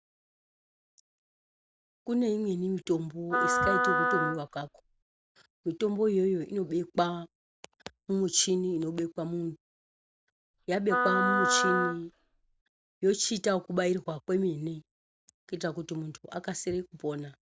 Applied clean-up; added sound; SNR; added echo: none; Wind instrument, woodwind instrument; -3 dB; none.